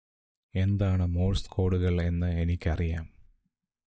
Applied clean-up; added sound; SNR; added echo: neural mask model DeepFilterNet 3.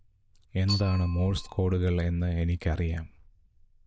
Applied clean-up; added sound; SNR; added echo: neural diffusion model UNIVERSE++.